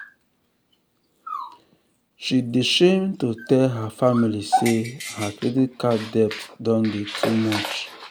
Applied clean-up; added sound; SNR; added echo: none; Dog; 10 dB; none.